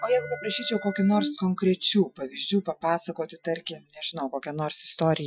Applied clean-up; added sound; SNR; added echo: classical method Wiener filter.